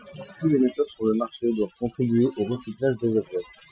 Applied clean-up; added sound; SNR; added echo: classical method Wiener filter.